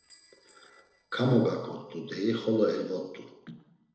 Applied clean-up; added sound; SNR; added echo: neural separator model SepFormer DNS4.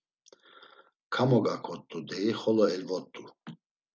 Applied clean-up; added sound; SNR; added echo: none; none; none; none.